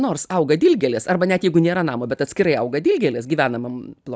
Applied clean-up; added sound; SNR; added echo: none; none; none; none.